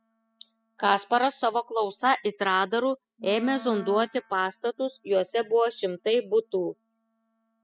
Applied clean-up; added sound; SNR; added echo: classical method spectral subtraction.